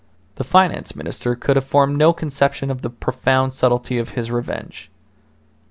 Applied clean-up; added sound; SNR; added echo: none; none; none; none.